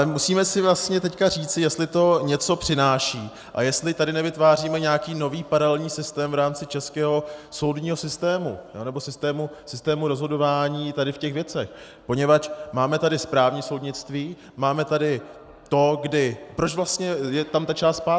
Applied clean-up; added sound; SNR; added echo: none; none; none; none.